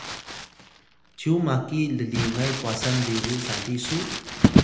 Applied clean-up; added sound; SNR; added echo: none; Crumpling, crinkling; 0 dB; reverberation time 0.8 s.